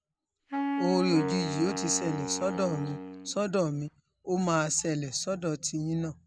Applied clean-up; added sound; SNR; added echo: none; Wind instrument, woodwind instrument; 4 dB; none.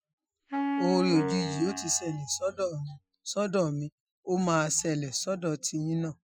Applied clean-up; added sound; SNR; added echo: classical method Wiener filter.